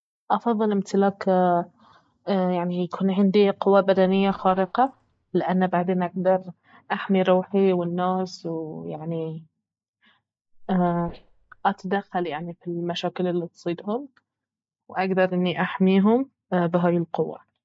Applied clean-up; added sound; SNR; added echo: neural mask model DeepFilterNet 3.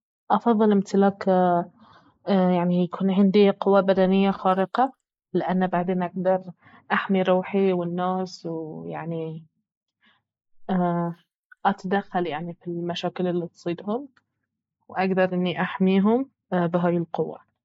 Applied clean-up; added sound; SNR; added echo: neural mask model Resemble Enhance denoiser.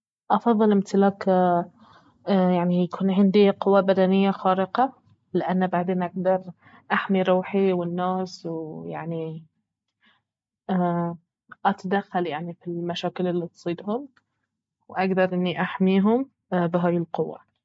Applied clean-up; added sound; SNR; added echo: none; none; none; none.